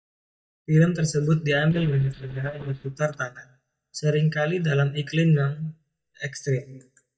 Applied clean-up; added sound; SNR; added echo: neural mask model DeepFilterNet 3.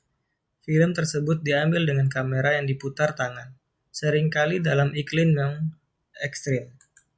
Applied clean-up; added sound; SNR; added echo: none; none; none; none.